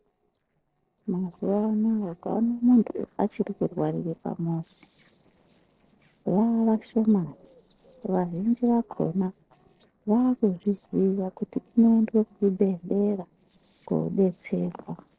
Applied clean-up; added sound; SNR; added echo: neural separator model SepFormer DNS4.